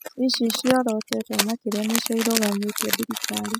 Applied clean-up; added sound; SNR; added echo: classical method spectral subtraction.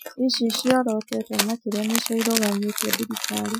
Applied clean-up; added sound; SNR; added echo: classical method Wiener filter.